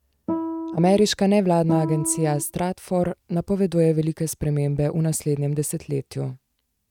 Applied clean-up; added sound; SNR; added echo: neural mask model RNNoise.